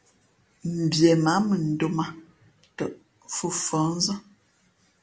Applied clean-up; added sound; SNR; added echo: none; none; none; none.